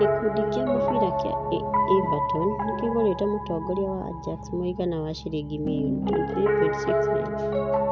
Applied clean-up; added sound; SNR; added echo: none; Piano + Piano; -2 dB; none.